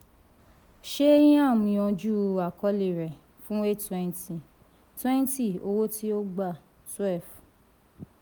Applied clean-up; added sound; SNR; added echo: none; none; none; none.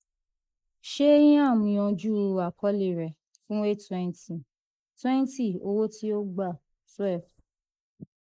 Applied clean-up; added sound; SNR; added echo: neural mask model Resemble Enhance denoiser.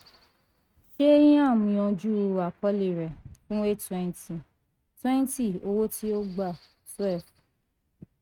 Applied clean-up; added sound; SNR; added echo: neural mask model RNNoise.